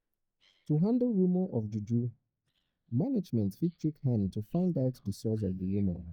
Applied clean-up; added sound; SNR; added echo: neural mask model DeepFilterNet 3.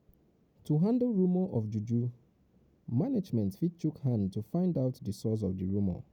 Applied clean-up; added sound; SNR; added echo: none; none; none; none.